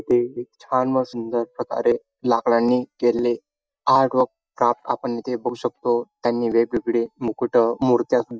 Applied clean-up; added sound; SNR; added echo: neural mask model DeepFilterNet 3.